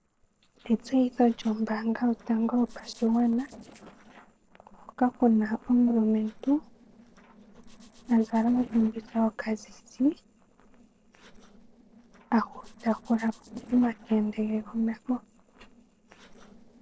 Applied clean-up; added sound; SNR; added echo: neural separator model SepFormer DNS4.